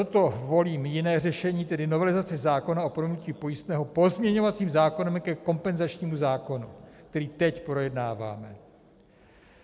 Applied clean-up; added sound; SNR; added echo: none; none; none; none.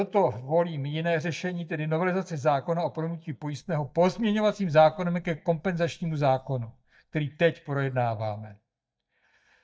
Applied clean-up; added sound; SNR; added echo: neural mask model DeepFilterNet 3.